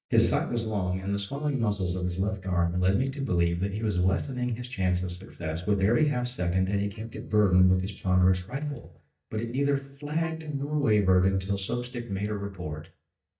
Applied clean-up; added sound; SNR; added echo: neural mask model DeepFilterNet 3.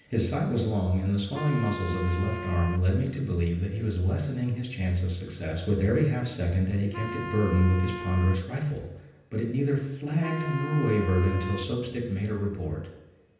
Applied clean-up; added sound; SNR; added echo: none; Wind instrument, woodwind instrument; 12 dB; reverberation time 0.9 s.